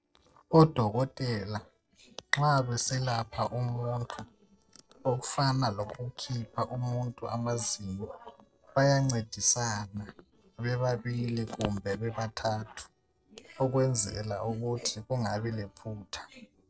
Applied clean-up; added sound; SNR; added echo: neural separator model SepFormer DNS4.